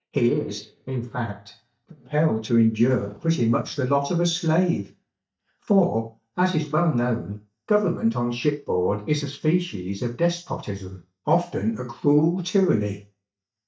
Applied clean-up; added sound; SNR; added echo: neural mask model DeepFilterNet 3.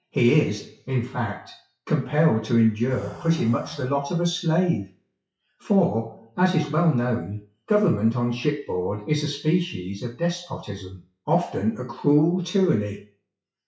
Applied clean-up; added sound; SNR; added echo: classical method WPE with log-MMSE.